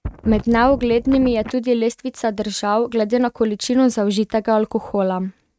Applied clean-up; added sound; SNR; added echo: neural mask model RNNoise.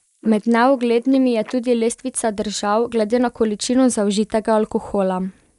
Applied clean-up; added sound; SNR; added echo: neural mask model Resemble Enhance denoiser.